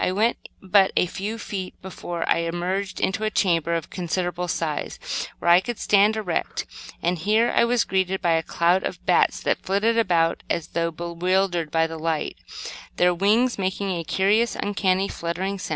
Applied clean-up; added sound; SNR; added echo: none; none; none; none.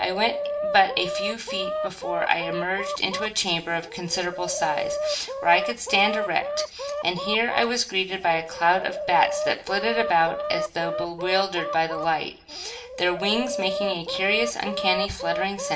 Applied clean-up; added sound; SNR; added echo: none; Chicken, rooster; 5 dB; reverberation time 0.9 s.